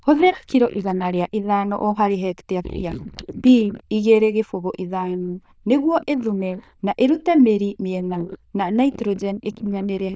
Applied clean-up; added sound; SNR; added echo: neural diffusion model UNIVERSE++.